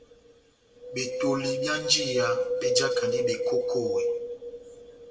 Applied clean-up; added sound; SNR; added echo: none; Wind; -3 dB; reverberation time 0.7 s.